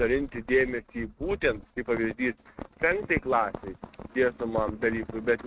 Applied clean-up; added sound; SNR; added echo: neural mask model RNNoise.